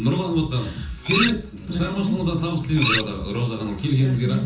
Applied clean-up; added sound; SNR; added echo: none; Cutlery, silverware; 6 dB; reverberation time 0.6 s.